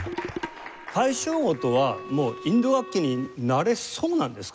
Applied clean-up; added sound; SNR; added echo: none; Wind instrument, woodwind instrument; 15 dB; none.